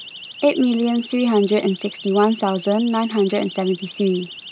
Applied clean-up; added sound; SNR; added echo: none; Siren; 17 dB; none.